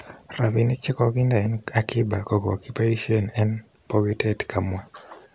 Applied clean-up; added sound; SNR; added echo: none; none; none; none.